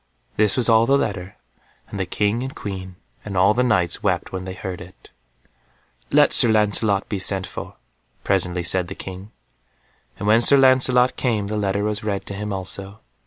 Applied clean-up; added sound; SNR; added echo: none; none; none; none.